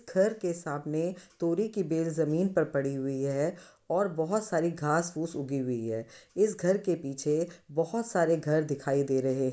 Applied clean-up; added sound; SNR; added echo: none; none; none; none.